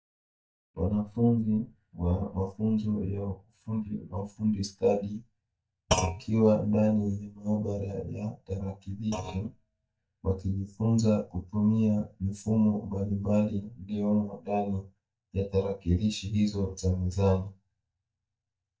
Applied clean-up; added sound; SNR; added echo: neural mask model DeepFilterNet 3.